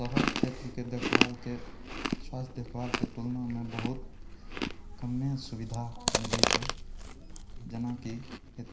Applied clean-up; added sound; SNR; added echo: none; Chewing, mastication; -4 dB; reverberation time 0.5 s.